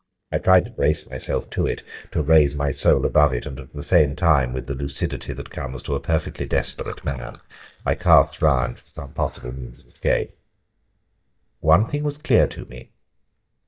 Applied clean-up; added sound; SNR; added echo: neural mask model DeepFilterNet 3.